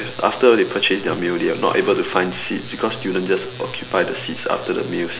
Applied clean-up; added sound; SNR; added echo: none; none; none; none.